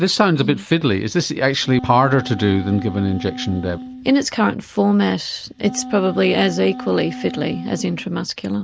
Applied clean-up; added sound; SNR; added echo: none; Wind instrument, woodwind instrument; 13 dB; none.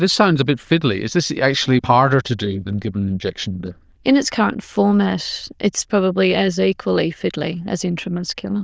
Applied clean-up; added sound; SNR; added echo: neural diffusion model UNIVERSE++.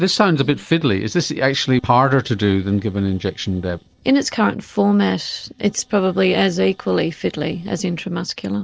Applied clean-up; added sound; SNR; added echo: neural separator model SepFormer DNS4.